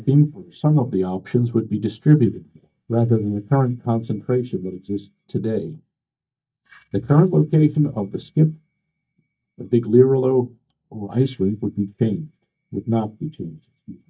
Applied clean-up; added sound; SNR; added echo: neural mask model DeepFilterNet 3.